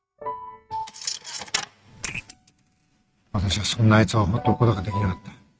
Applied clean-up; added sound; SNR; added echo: neural mask model RNNoise.